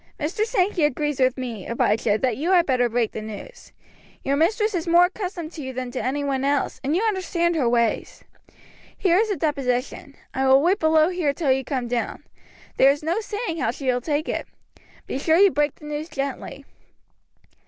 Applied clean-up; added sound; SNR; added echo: none; none; none; none.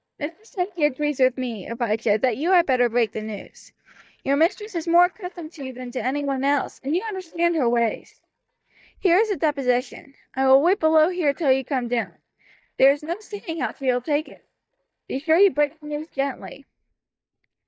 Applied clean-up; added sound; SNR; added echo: neural mask model DeepFilterNet 3.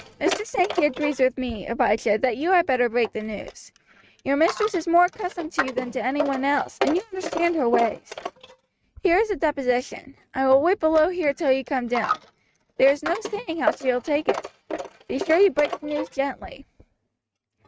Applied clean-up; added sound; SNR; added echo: neural mask model RNNoise.